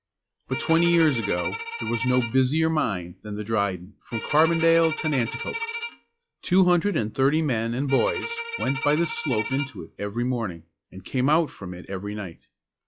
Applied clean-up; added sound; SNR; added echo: classical method log-MMSE.